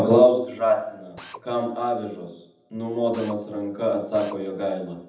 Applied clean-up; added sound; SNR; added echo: none; Drill; 19 dB; reverberation time 0.8 s.